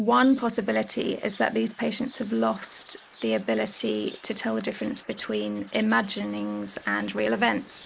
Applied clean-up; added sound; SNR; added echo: neural mask model Resemble Enhance denoiser.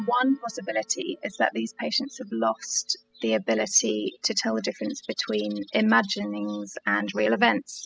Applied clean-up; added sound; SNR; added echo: classical method spectral subtraction.